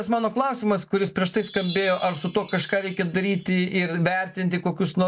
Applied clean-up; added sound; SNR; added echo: none; Wind chime; 8 dB; none.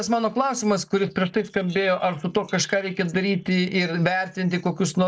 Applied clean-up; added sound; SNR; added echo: neural separator model SepFormer DNS4.